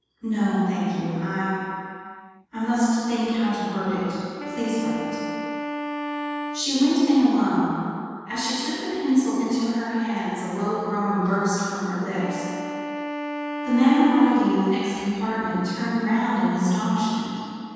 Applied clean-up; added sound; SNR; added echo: none; Wind instrument, woodwind instrument; 8 dB; reverberation time 2.1 s.